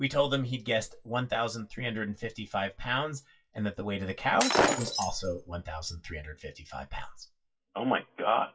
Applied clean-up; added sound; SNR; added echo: classical method WPE with log-MMSE.